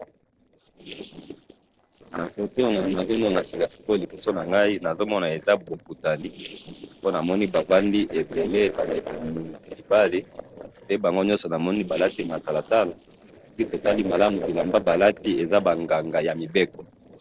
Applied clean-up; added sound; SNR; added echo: neural separator model SepFormer DNS4.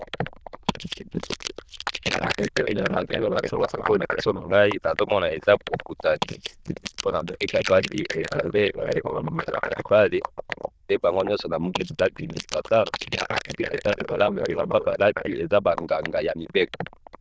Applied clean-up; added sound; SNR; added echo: neural diffusion model UNIVERSE++.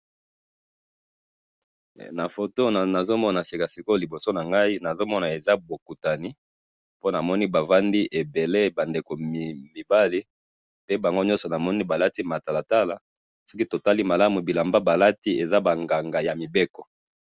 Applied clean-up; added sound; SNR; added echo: none; none; none; none.